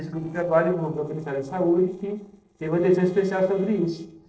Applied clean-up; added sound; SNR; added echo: neural separator model SepFormer DNS4.